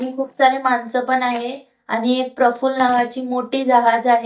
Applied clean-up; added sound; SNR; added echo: neural mask model DeepFilterNet 3.